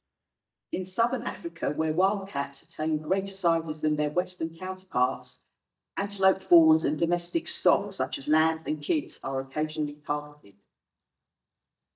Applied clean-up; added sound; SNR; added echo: neural mask model DeepFilterNet 3.